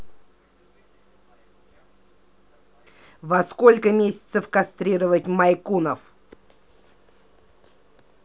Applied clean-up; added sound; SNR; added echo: none; none; none; none.